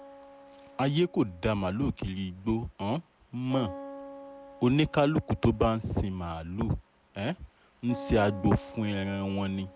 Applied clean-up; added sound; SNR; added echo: none; Acoustic guitar; 18 dB; none.